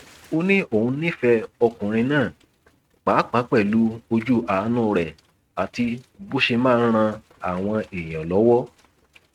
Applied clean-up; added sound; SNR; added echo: neural mask model RNNoise.